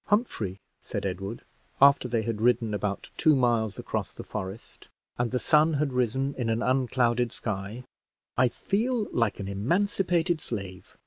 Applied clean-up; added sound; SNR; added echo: none; none; none; none.